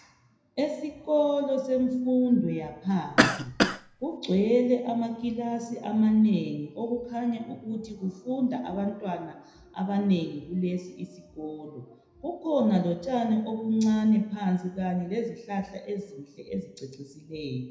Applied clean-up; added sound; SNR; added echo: none; Cough; -2 dB; reverberation time 0.7 s.